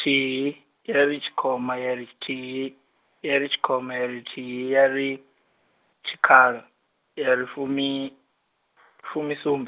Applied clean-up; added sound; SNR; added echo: none; none; none; none.